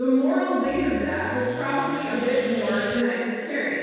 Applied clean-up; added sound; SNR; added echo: none; Accelerating, revving, vroom / Car; 12 dB; reverberation time 1.9 s.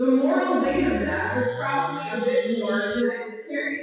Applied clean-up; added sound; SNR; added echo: classical method WPE with log-MMSE.